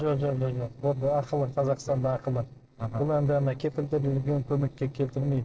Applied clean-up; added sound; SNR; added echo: neural separator model SepFormer DNS4.